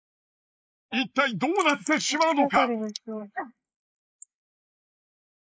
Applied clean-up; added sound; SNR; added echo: neural mask model Resemble Enhance denoiser.